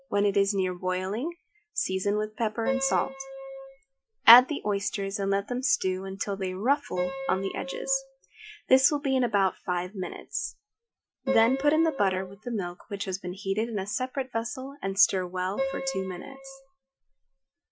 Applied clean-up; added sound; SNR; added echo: classical method Wiener filter.